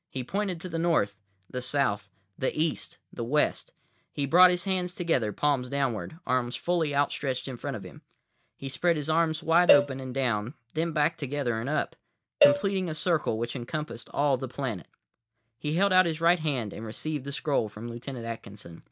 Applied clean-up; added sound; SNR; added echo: neural mask model DeepFilterNet 3.